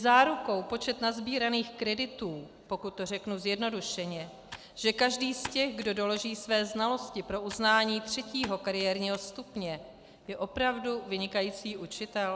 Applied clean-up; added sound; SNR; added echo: none; Computer keyboard; 19 dB; none.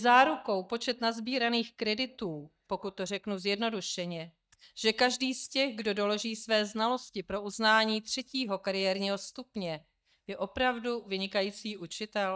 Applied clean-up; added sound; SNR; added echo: neural mask model DeepFilterNet 3.